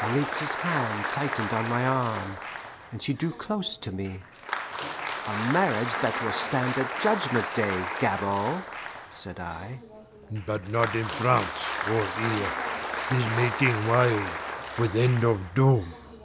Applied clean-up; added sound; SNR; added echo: none; Applause; 5 dB; none.